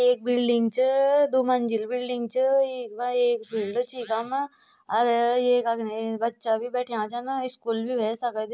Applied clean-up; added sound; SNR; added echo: none; none; none; none.